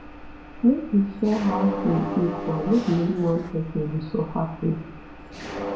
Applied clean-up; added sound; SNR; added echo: none; Mechanisms; 9 dB; reverberation time 0.6 s.